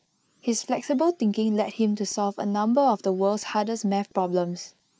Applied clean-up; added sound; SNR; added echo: neural mask model Resemble Enhance denoiser.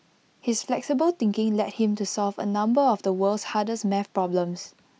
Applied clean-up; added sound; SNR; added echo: none; none; none; none.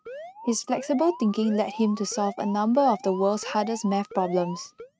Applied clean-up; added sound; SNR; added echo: neural mask model RNNoise.